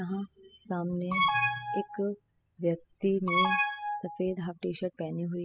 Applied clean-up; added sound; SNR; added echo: classical method spectral subtraction.